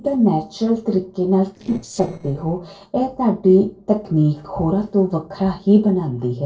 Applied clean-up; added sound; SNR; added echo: neural separator model SepFormer DNS4.